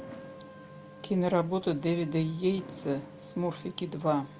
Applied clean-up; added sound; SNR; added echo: none; Fireworks + Wind instrument, woodwind instrument; 18 dB; none.